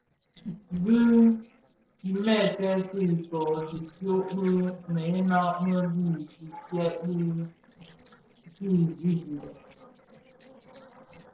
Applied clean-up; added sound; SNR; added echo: neural separator model SepFormer DNS4.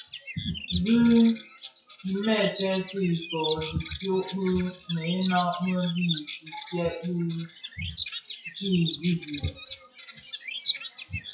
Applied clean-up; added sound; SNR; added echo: classical method WPE with log-MMSE.